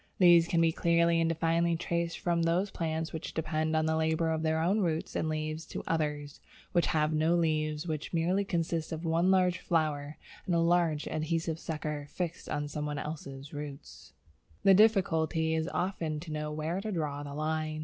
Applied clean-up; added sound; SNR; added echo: none; none; none; none.